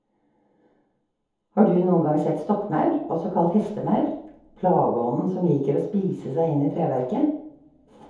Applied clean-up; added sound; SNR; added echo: none; none; none; reverberation time 0.7 s.